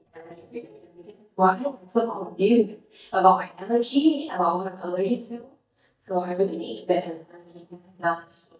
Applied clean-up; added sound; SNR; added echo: neural mask model DeepFilterNet 3.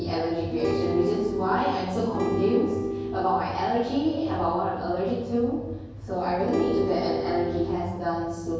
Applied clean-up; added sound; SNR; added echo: none; Acoustic guitar / Strum; 3 dB; reverberation time 1.3 s.